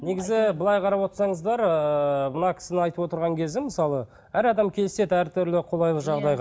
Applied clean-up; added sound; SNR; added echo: none; none; none; none.